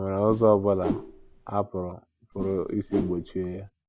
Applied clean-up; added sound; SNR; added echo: none; Whoosh, swoosh, swish; 8 dB; none.